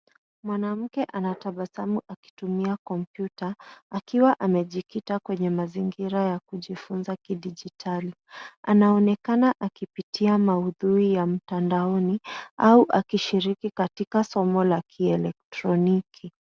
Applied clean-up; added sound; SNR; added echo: none; none; none; none.